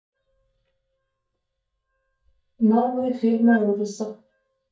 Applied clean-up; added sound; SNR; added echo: neural mask model DeepFilterNet 3.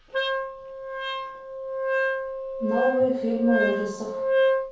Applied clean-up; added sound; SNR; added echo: none; Wind instrument, woodwind instrument; -2 dB; reverberation time 0.6 s.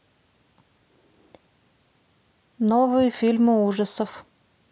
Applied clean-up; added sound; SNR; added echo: none; none; none; none.